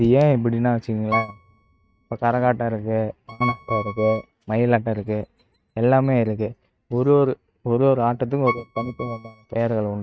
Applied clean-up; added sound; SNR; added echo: neural mask model RNNoise.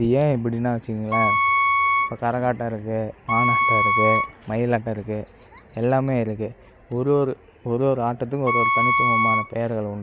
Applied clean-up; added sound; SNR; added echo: none; Wind instrument, woodwind instrument; -2 dB; none.